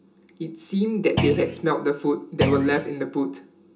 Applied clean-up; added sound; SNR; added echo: none; Thump, thud; 3 dB; reverberation time 0.2 s.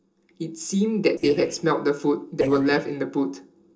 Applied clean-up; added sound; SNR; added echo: neural separator model SepFormer DNS4.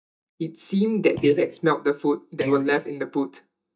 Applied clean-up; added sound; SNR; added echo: neural mask model DeepFilterNet 3.